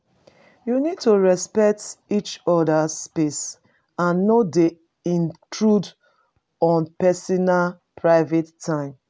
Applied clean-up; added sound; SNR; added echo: none; none; none; none.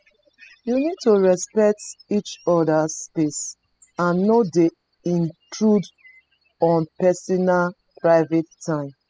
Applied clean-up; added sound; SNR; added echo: classical method spectral subtraction.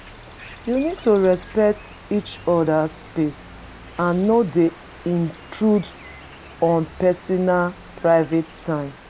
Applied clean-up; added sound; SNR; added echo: none; Cricket; 18 dB; none.